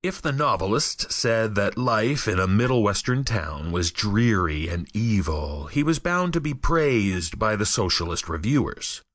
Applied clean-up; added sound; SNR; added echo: neural mask model DeepFilterNet 3.